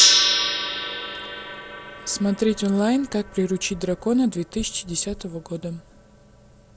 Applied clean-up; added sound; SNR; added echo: none; Gong; 1 dB; none.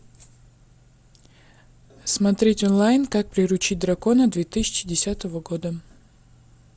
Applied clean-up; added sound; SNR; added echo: none; none; none; none.